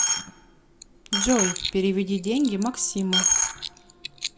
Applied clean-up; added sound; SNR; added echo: none; Coin (dropping); 1 dB; none.